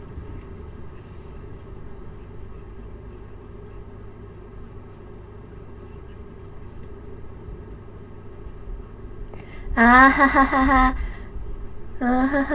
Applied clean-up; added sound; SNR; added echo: none; Thunder; 14 dB; reverberation time 0.2 s.